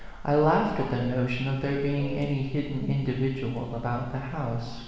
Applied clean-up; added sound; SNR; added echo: none; Wind instrument, woodwind instrument; 15 dB; reverberation time 1.2 s.